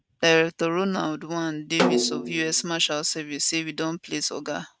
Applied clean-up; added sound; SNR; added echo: neural mask model RNNoise.